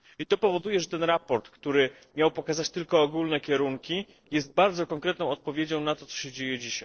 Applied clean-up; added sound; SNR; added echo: neural separator model SepFormer DNS4.